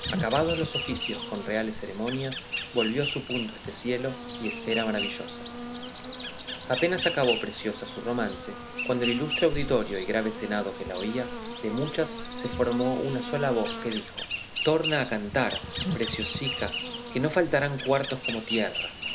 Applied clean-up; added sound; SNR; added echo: none; Insect; 5 dB; none.